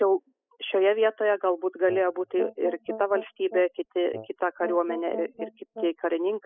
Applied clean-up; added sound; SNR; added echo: classical method spectral subtraction.